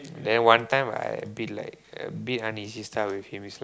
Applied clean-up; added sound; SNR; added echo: none; none; none; none.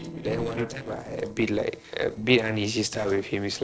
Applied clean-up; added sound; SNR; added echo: neural separator model SepFormer DNS4.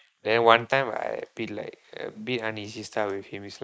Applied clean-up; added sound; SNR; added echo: neural mask model Resemble Enhance denoiser.